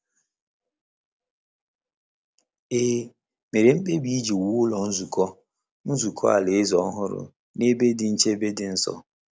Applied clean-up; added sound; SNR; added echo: none; none; none; none.